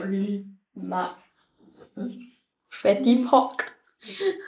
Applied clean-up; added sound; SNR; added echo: neural mask model Resemble Enhance denoiser.